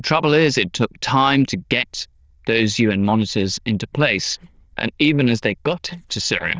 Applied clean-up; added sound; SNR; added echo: neural diffusion model UNIVERSE++.